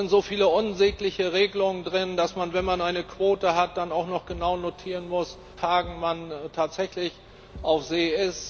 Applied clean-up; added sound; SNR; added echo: none; Engine + Thump, thud; 20 dB; none.